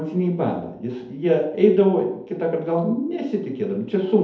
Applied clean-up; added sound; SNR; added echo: none; none; none; reverberation time 2.1 s.